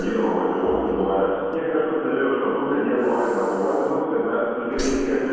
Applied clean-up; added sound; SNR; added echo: none; Breathing; 18 dB; reverberation time 2.1 s.